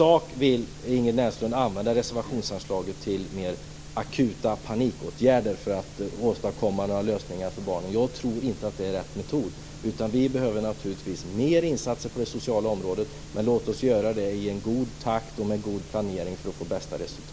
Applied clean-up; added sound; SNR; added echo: none; none; none; none.